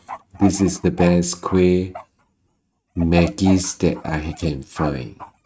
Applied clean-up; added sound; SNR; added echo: neural mask model RNNoise.